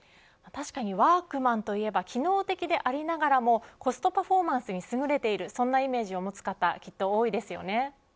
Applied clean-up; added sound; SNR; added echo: none; none; none; none.